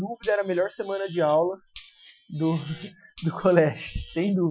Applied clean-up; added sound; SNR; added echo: classical method Wiener filter.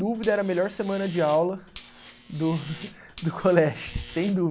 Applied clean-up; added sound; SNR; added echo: none; Buzz; 20 dB; none.